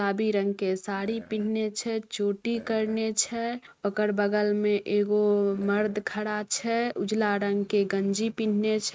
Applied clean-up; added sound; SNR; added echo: neural mask model RNNoise.